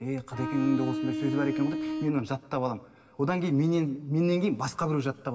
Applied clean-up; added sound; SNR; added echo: none; Bowed string instrument; 4 dB; reverberation time 1.1 s.